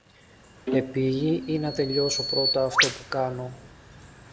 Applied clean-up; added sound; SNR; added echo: none; Bowed string instrument + Bird vocalization, bird call, bird song; 3 dB; none.